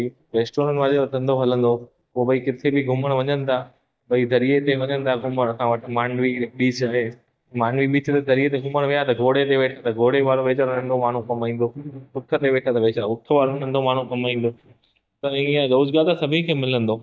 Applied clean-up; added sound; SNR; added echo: neural mask model DeepFilterNet 3.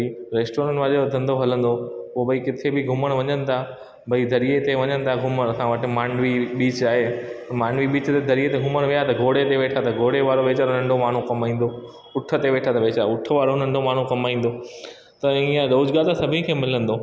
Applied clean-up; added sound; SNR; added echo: none; none; none; none.